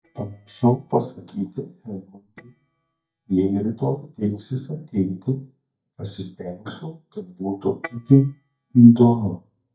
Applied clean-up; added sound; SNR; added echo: neural mask model DeepFilterNet 3.